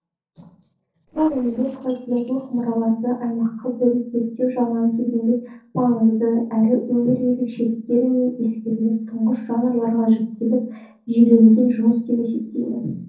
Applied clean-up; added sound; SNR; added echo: neural separator model SepFormer DNS4.